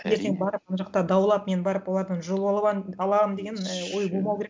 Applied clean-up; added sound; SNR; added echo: none; none; none; none.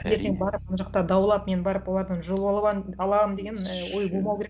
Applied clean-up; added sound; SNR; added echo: none; Bass guitar; 17 dB; none.